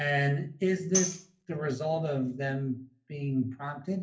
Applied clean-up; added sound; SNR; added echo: none; Tambourine; 6 dB; reverberation time 0.3 s.